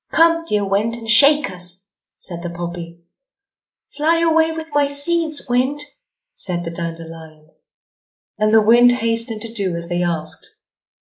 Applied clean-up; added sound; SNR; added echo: neural mask model Resemble Enhance denoiser.